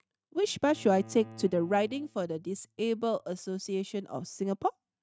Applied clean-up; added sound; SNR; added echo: neural mask model RNNoise.